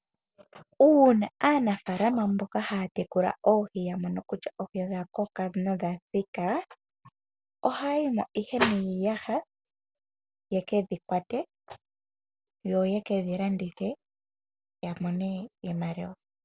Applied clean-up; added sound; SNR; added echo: none; none; none; none.